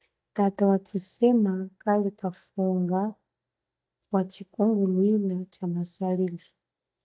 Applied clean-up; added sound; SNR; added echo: neural mask model DeepFilterNet 3.